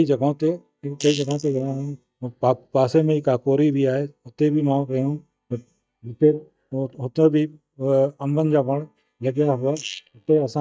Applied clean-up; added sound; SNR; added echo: neural mask model DeepFilterNet 3.